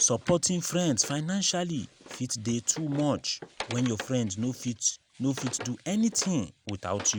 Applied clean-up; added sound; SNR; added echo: none; Wood; 16 dB; none.